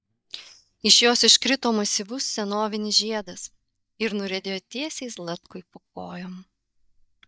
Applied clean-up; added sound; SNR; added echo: neural mask model DeepFilterNet 3.